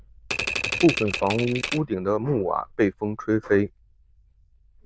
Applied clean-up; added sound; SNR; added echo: neural diffusion model UNIVERSE++.